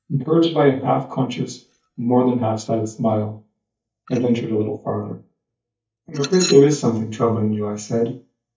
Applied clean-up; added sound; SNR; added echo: neural mask model DeepFilterNet 3.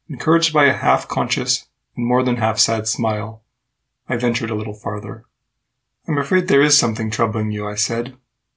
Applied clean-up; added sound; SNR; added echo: none; none; none; none.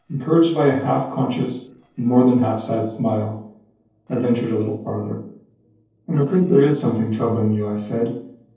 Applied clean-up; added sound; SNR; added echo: neural separator model SepFormer DNS4.